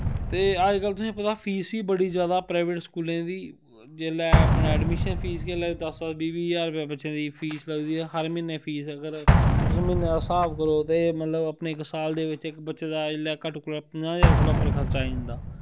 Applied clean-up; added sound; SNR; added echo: none; Explosion; 0 dB; none.